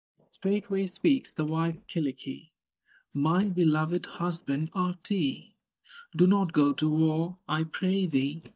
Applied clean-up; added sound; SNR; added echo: neural mask model DeepFilterNet 3.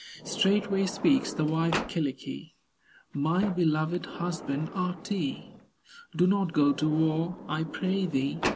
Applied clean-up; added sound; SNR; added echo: none; Sliding door; 11 dB; none.